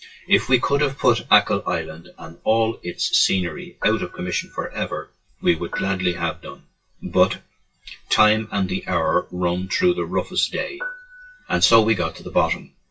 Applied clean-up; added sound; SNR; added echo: classical method WPE with log-MMSE.